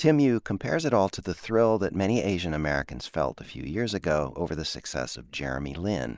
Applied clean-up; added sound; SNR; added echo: neural mask model Resemble Enhance denoiser.